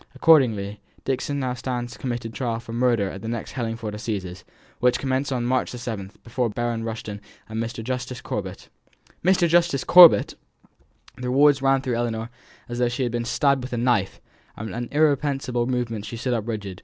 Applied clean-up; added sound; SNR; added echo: none; none; none; none.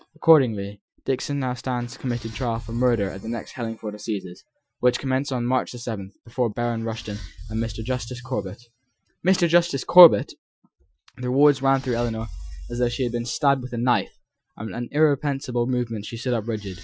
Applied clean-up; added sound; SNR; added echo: classical method Wiener filter.